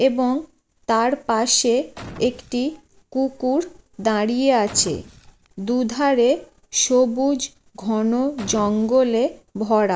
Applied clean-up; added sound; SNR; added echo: none; Boom; 19 dB; none.